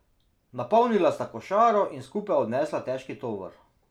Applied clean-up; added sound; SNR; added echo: none; none; none; none.